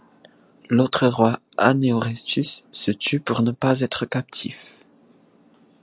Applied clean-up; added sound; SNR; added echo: none; none; none; none.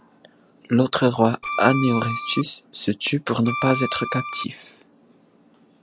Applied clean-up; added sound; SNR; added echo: none; Bowed string instrument; 5 dB; none.